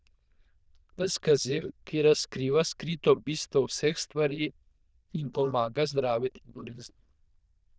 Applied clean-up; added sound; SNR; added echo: neural diffusion model UNIVERSE++.